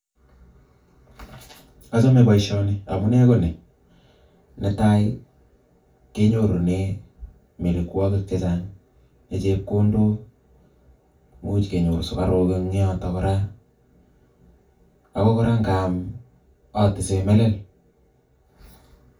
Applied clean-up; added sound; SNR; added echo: none; none; none; reverberation time 0.2 s.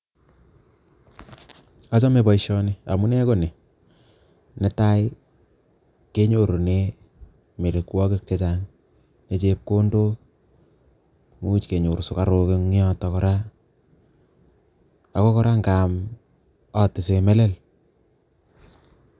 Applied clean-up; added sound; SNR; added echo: none; none; none; none.